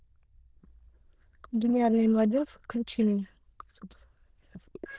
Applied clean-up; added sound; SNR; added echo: neural diffusion model UNIVERSE++.